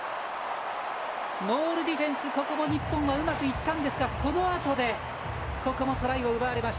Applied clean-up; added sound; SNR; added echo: none; none; none; none.